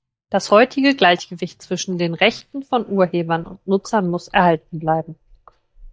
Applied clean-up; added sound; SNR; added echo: neural mask model DeepFilterNet 3.